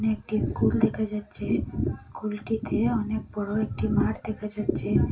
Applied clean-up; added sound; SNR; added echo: none; none; none; reverberation time 0.2 s.